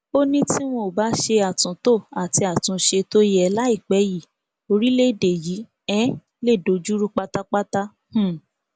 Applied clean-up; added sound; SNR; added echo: none; none; none; none.